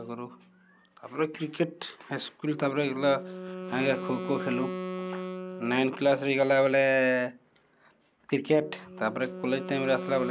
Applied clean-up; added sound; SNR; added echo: none; Wind instrument, woodwind instrument; 11 dB; none.